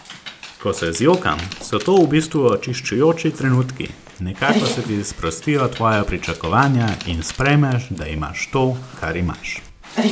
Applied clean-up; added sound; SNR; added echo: none; Dog; 11 dB; none.